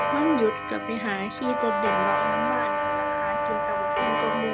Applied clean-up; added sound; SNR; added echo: none; Clock + Brass instrument; -4 dB; none.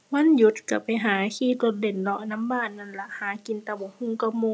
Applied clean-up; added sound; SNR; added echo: none; none; none; none.